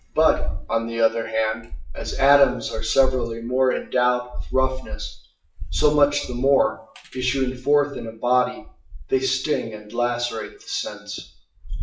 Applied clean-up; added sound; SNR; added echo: classical method WPE with log-MMSE.